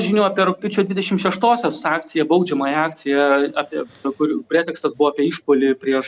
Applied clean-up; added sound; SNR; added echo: none; none; none; none.